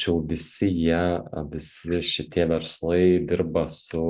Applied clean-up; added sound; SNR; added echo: none; none; none; none.